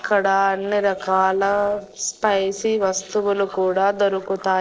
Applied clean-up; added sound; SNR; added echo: neural separator model SepFormer DNS4.